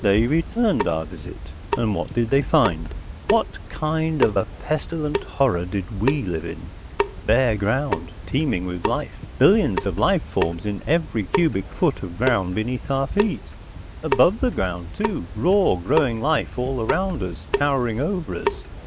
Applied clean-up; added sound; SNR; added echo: none; Drip / Sink (filling or washing) / Water tap, faucet; 7 dB; none.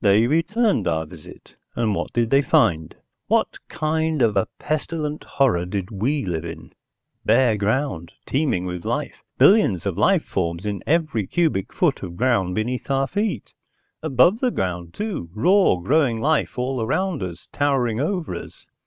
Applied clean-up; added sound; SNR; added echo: none; none; none; none.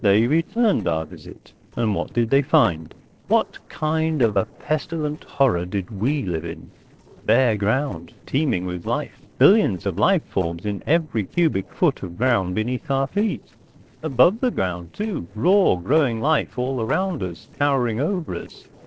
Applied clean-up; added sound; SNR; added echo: neural separator model SepFormer DNS4.